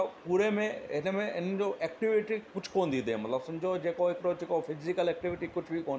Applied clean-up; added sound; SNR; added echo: none; none; none; none.